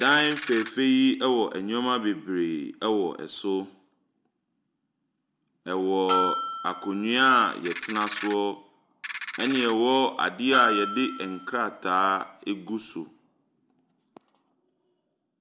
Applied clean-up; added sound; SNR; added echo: none; Bell + Ratchet, pawl; 4 dB; none.